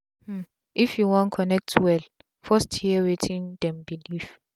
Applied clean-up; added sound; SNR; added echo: none; none; none; none.